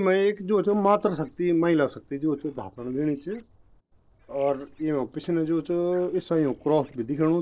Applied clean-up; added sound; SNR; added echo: neural separator model SepFormer DNS4.